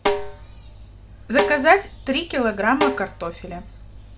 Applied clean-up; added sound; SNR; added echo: none; Snare drum; 5 dB; none.